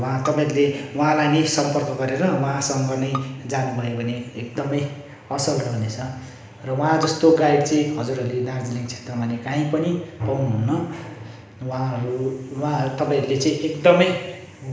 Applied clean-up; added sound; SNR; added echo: none; Bowed string instrument; 18 dB; reverberation time 1.1 s.